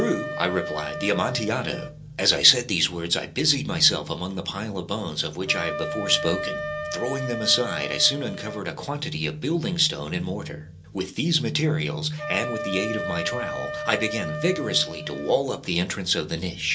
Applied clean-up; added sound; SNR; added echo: none; Wind instrument, woodwind instrument; 9 dB; reverberation time 0.2 s.